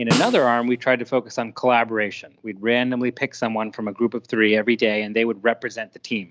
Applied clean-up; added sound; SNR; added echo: none; Snare drum; 8 dB; none.